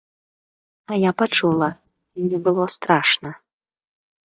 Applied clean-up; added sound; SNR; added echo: neural mask model DeepFilterNet 3.